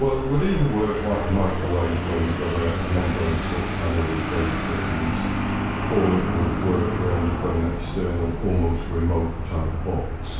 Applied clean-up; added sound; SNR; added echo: none; Vehicle; 1 dB; reverberation time 0.6 s.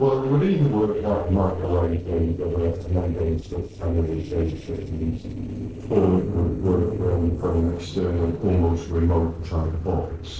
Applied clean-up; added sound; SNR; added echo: neural separator model SepFormer DNS4.